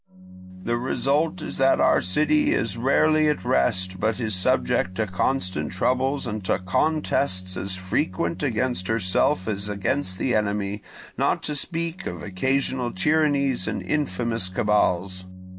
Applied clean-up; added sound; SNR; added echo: none; Organ; 14 dB; none.